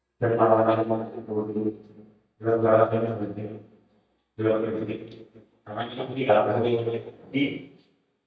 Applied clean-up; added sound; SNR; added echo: neural mask model DeepFilterNet 3.